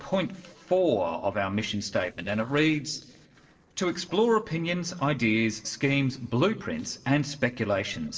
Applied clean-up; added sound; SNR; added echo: neural separator model SepFormer DNS4.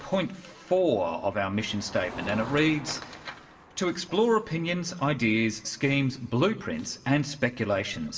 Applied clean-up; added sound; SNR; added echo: none; Motor vehicle (road); 19 dB; reverberation time 1.0 s.